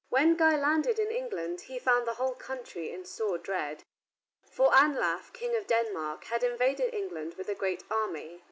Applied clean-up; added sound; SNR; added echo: none; none; none; none.